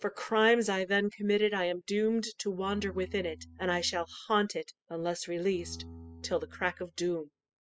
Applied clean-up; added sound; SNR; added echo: classical method spectral subtraction.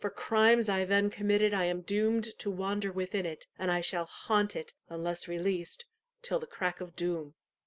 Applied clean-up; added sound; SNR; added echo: none; none; none; none.